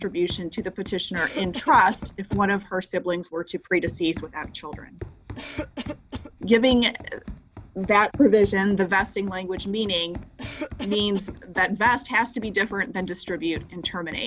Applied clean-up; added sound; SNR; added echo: none; Cough + Run; 13 dB; none.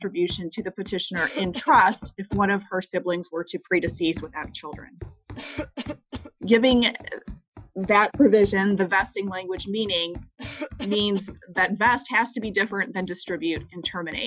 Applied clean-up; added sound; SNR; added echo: classical method Wiener filter.